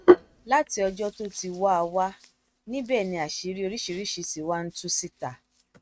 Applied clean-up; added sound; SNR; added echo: neural mask model RNNoise.